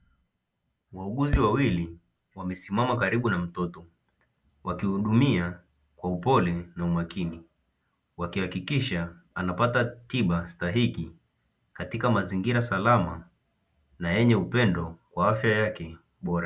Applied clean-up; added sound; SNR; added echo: none; none; none; none.